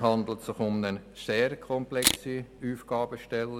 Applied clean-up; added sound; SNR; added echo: none; Camera; 0 dB; none.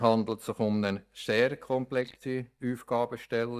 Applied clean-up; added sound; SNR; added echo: neural mask model DeepFilterNet 3.